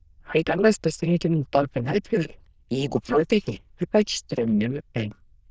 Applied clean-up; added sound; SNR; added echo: neural diffusion model UNIVERSE++.